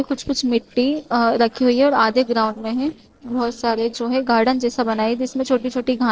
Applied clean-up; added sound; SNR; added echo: neural separator model SepFormer DNS4.